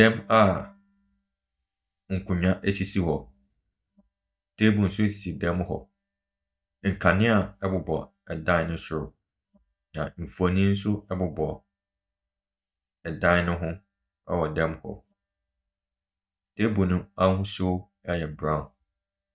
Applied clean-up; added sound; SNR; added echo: neural mask model DeepFilterNet 3.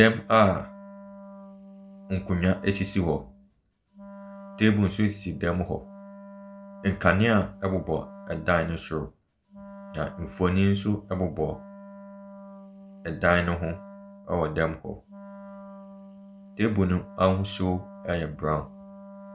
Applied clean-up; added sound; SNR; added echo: none; Wind instrument, woodwind instrument; 18 dB; none.